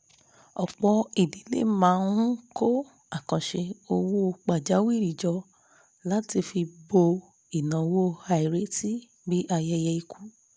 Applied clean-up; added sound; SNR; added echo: none; none; none; none.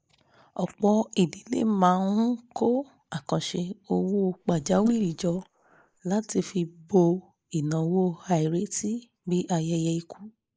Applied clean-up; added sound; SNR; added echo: neural mask model Resemble Enhance denoiser.